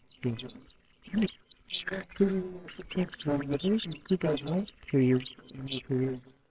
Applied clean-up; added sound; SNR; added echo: neural separator model SepFormer WHAMR!.